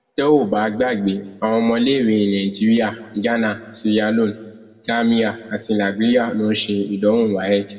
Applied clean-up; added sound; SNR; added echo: none; none; none; reverberation time 0.9 s.